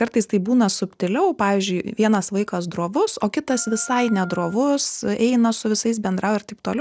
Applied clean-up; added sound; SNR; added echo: none; Wind instrument, woodwind instrument; 20 dB; none.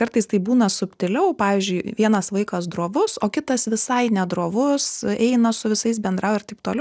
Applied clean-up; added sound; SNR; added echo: none; none; none; none.